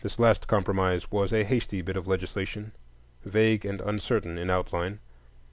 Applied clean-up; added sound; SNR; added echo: none; none; none; none.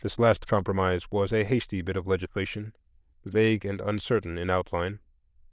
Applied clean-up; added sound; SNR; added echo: neural diffusion model UNIVERSE++.